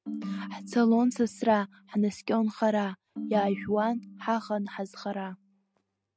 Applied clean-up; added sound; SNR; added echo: neural mask model RNNoise.